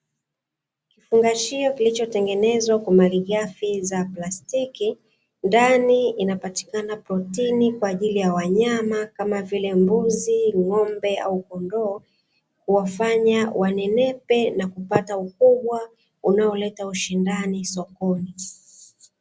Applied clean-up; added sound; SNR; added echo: none; none; none; none.